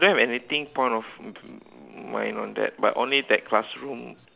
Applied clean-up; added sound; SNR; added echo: none; none; none; none.